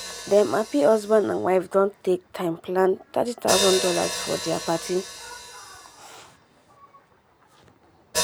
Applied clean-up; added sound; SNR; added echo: none; Hi-hat; 9 dB; none.